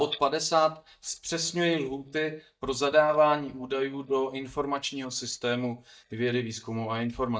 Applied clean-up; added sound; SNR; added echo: neural mask model DeepFilterNet 3.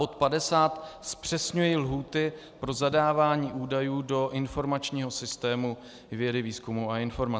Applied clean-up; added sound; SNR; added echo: none; none; none; none.